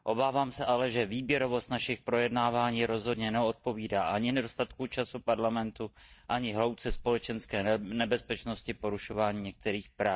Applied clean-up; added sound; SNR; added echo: neural mask model DeepFilterNet 3.